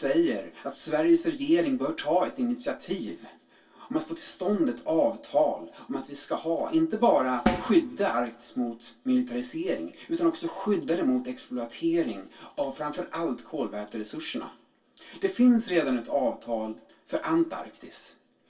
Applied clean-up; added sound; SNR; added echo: none; Snare drum; 6 dB; reverberation time 0.2 s.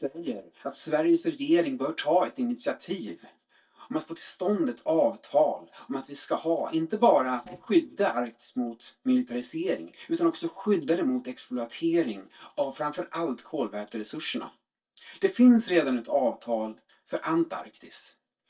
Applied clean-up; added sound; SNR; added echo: neural mask model DeepFilterNet 3.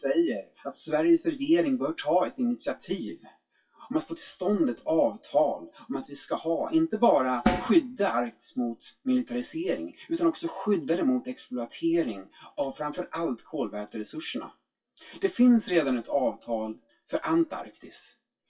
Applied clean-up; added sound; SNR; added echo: classical method WPE with log-MMSE.